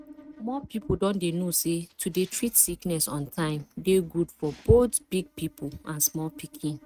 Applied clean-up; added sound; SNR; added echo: neural mask model RNNoise.